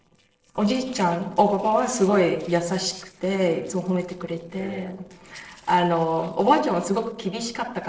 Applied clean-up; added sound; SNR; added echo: neural separator model SepFormer DNS4.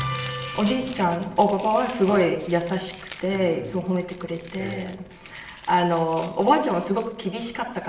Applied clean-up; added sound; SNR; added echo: none; Domestic sounds, home sounds; 18 dB; reverberation time 0.8 s.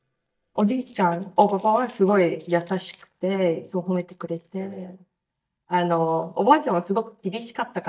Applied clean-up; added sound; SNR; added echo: neural mask model DeepFilterNet 3.